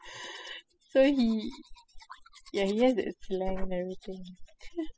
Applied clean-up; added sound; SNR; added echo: classical method spectral subtraction.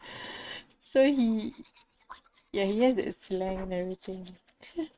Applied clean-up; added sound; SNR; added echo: neural mask model RNNoise.